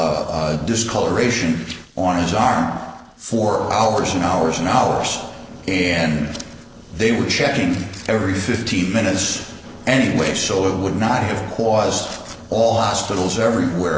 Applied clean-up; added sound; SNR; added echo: neural separator model SepFormer DNS4.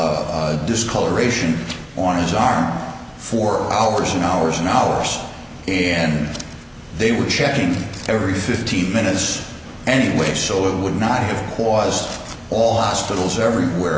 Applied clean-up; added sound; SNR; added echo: none; none; none; none.